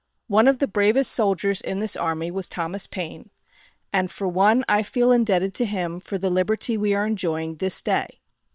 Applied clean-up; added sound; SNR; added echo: neural separator model SepFormer WHAM!.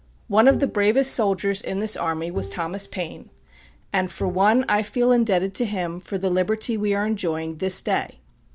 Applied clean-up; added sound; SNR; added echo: none; Bowed string instrument; 15 dB; none.